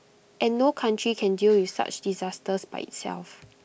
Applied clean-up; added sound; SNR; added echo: none; none; none; none.